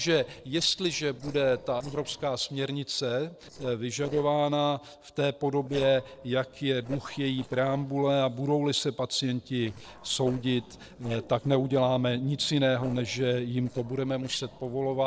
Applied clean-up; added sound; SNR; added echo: neural separator model SepFormer DNS4.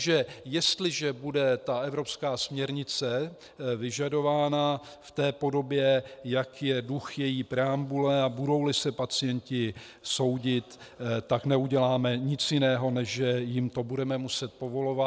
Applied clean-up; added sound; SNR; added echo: none; none; none; none.